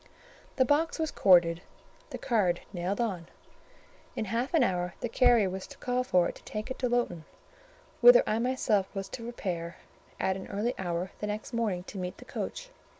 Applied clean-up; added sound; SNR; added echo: none; none; none; none.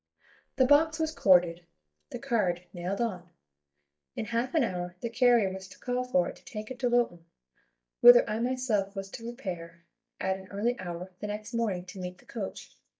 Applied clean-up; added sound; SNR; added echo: neural mask model DeepFilterNet 3.